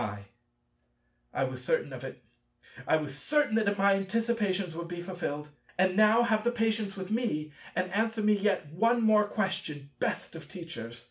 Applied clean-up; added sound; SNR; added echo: none; none; none; none.